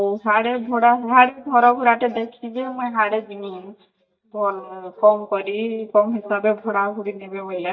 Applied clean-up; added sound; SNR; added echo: neural mask model DeepFilterNet 3.